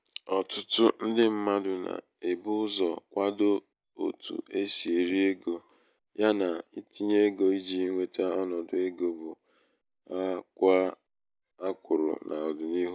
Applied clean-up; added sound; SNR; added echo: none; none; none; none.